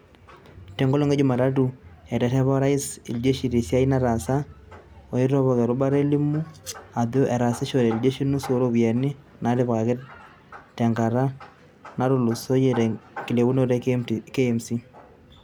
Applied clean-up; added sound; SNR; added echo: none; Domestic sounds, home sounds; 19 dB; none.